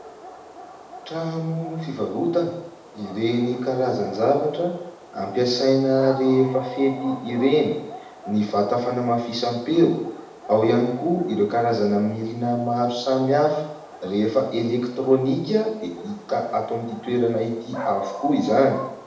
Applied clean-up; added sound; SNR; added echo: none; Dog; 16 dB; reverberation time 0.8 s.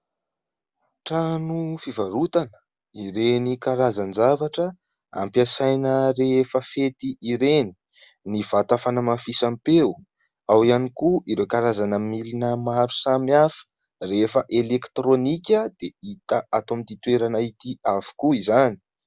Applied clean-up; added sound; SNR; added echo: none; none; none; none.